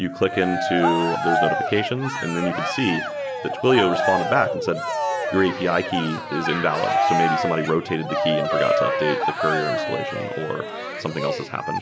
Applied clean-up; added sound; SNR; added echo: none; Cheering; 0 dB; none.